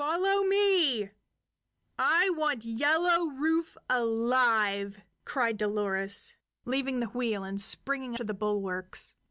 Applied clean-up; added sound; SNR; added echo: none; none; none; none.